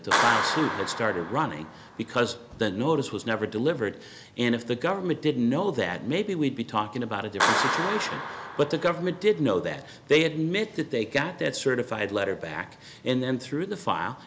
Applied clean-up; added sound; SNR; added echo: none; Clapping; 7 dB; none.